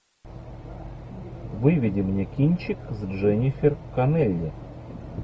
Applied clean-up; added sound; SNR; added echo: none; none; none; none.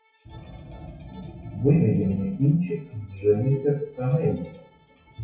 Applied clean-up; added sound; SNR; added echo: classical method WPE with log-MMSE.